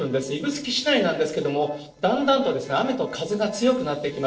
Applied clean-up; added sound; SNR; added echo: neural separator model SepFormer DNS4.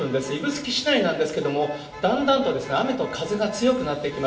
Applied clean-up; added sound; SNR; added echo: none; Motor vehicle (road); 19 dB; reverberation time 0.9 s.